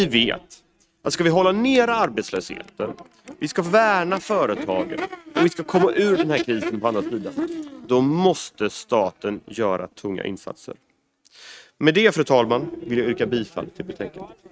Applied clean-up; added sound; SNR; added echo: neural mask model RNNoise.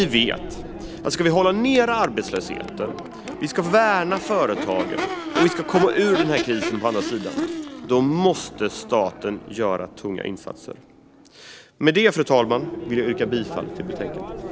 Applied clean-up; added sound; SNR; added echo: none; Crowd / Race car, auto racing / Accelerating, revving, vroom; 8 dB; none.